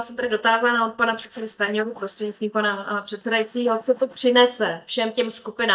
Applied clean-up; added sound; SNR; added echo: neural mask model DeepFilterNet 3.